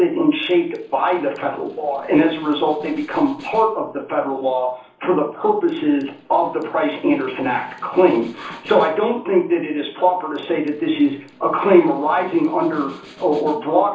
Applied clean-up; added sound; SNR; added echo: neural separator model SepFormer DNS4.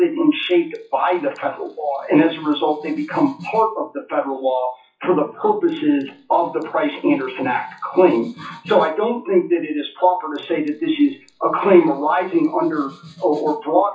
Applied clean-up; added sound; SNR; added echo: classical method WPE with log-MMSE.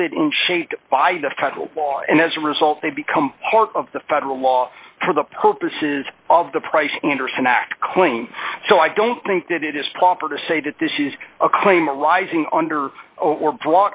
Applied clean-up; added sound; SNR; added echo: none; none; none; none.